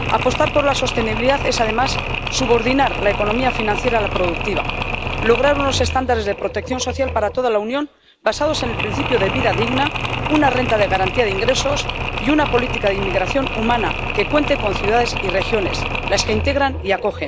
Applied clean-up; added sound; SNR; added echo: none; Mechanisms; 3 dB; none.